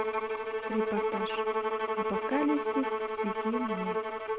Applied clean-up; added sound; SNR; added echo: none; Bowed string instrument; -4 dB; none.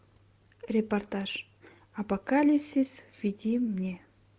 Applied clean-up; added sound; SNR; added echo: none; none; none; none.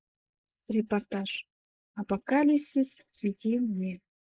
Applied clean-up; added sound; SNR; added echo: neural mask model Resemble Enhance denoiser.